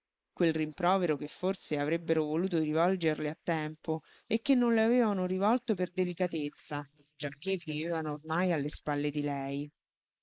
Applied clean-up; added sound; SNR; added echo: neural mask model Resemble Enhance denoiser.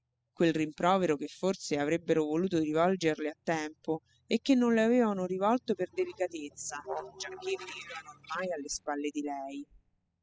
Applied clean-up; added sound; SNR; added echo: classical method spectral subtraction.